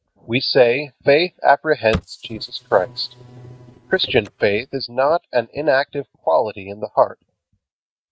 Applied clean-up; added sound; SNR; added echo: neural mask model RNNoise.